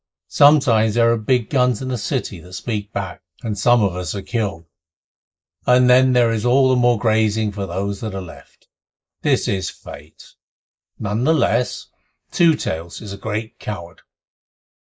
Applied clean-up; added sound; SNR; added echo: neural mask model Resemble Enhance denoiser.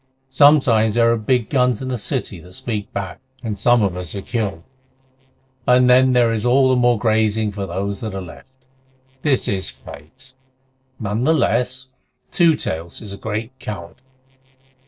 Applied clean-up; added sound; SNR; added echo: neural separator model SepFormer DNS4.